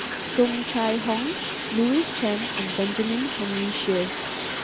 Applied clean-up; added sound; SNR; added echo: none; Bathtub (filling or washing); 2 dB; none.